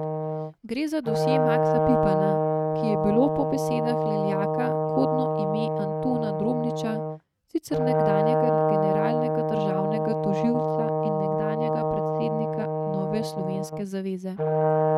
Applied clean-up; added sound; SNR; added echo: neural mask model RNNoise.